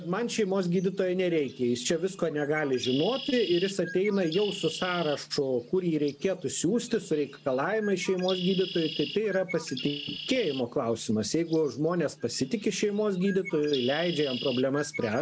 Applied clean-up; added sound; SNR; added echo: none; Bird; 13 dB; none.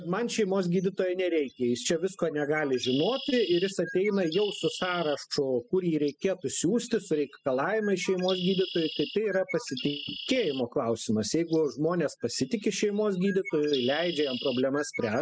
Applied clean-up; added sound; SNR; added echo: classical method spectral subtraction.